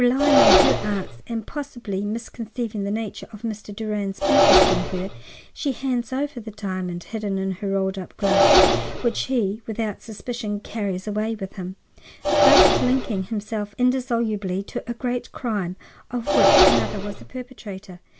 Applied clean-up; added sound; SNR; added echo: none; Engine; -2 dB; none.